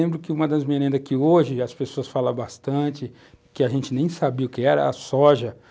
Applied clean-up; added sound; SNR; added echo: none; none; none; none.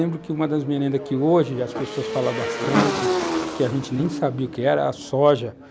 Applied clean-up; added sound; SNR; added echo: none; Motorcycle / Engine; 5 dB; none.